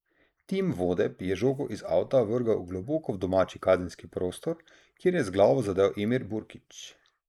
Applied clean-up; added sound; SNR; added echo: neural mask model Resemble Enhance denoiser.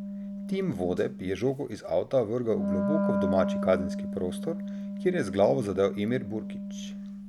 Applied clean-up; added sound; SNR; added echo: none; Wind instrument, woodwind instrument; 3 dB; none.